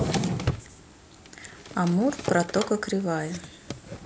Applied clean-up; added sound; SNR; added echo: none; Drawer open or close; 4 dB; none.